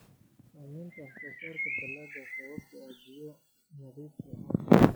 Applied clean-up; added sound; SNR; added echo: classical method log-MMSE.